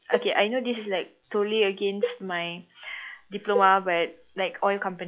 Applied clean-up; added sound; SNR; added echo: classical method log-MMSE.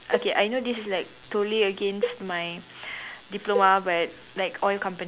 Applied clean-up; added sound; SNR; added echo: none; Cowbell; 9 dB; none.